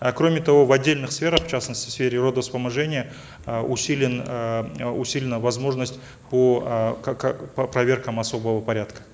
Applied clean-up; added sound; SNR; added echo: neural mask model Resemble Enhance denoiser.